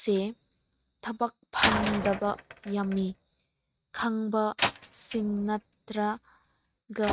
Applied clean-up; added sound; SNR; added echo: neural mask model RNNoise.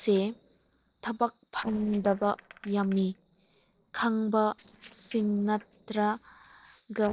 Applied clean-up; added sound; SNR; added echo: neural separator model SepFormer DNS4.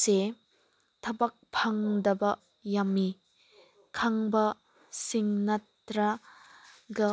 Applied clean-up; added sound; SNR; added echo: none; none; none; none.